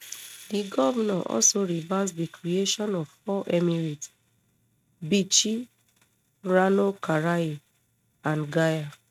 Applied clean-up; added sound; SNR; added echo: neural mask model RNNoise.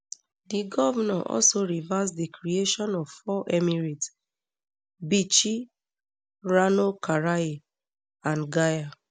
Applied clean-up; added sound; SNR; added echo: none; none; none; none.